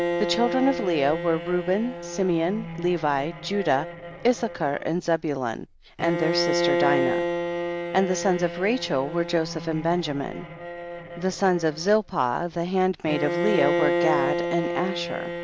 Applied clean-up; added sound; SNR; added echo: none; Bowed string instrument; 4 dB; none.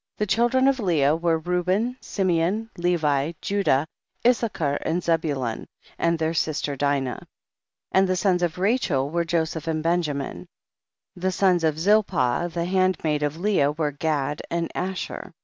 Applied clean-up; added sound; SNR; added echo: none; none; none; none.